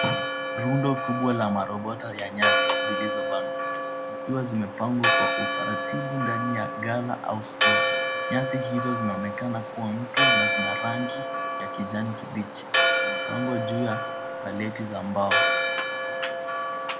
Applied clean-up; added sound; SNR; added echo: none; Church bell; -3 dB; reverberation time 1.0 s.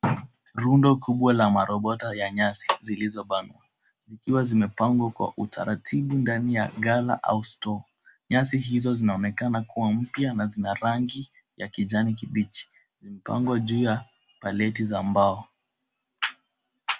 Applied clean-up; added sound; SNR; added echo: none; none; none; none.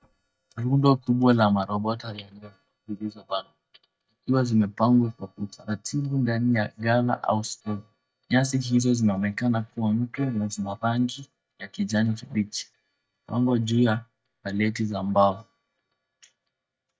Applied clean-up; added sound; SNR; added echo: neural mask model DeepFilterNet 3.